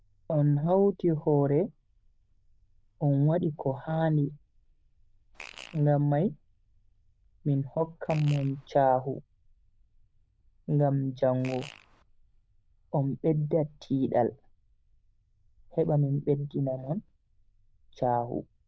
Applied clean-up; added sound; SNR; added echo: neural diffusion model UNIVERSE++.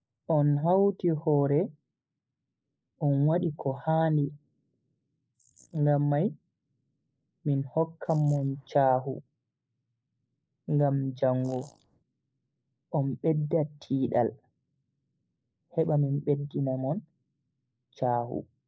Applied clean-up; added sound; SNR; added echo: neural mask model Resemble Enhance denoiser.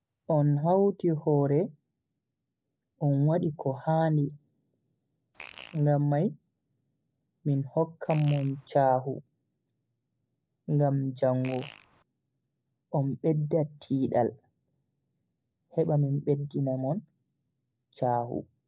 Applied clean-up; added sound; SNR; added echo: none; Fart; 18 dB; none.